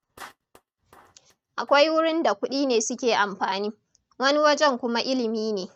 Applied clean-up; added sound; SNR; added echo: neural mask model RNNoise.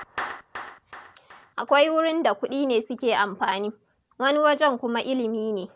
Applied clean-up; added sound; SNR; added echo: none; Clapping; 19 dB; none.